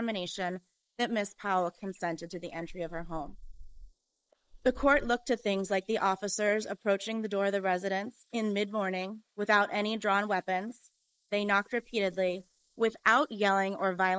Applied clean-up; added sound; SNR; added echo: neural mask model Resemble Enhance denoiser.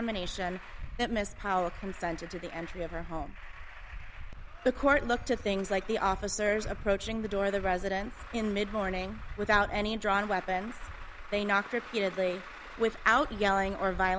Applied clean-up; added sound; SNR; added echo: none; Truck; 10 dB; none.